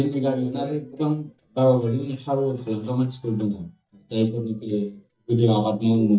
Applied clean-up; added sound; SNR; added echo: neural mask model DeepFilterNet 3.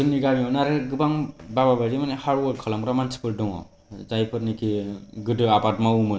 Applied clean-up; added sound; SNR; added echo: none; none; none; none.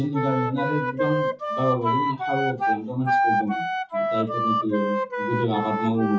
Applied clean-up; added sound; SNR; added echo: classical method WPE with log-MMSE.